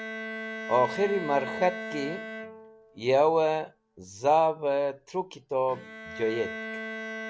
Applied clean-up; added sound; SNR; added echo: none; Bowed string instrument; 11 dB; none.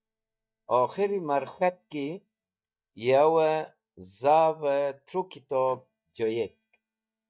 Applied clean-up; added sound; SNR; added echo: neural mask model DeepFilterNet 3.